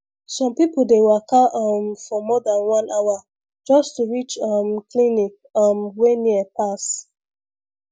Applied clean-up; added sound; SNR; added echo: none; none; none; none.